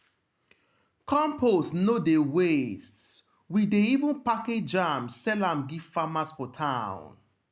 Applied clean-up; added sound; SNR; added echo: none; none; none; none.